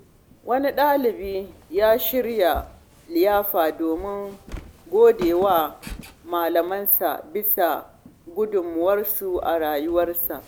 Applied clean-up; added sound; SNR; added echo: none; Walk, footsteps; 20 dB; none.